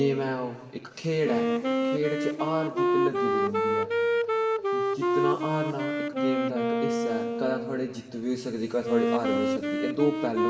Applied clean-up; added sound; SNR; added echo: none; Wind instrument, woodwind instrument; -3 dB; reverberation time 1.8 s.